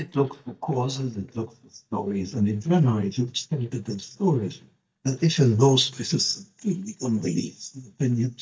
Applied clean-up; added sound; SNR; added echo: neural mask model DeepFilterNet 3.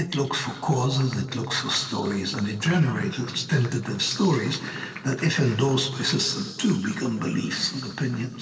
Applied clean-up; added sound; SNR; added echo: neural separator model SepFormer DNS4.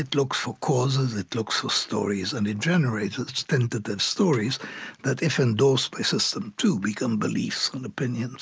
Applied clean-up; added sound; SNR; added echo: none; none; none; none.